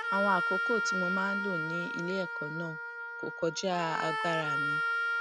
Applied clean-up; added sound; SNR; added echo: none; Wind instrument, woodwind instrument; -2 dB; none.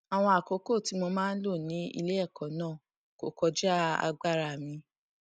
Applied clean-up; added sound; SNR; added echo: none; none; none; none.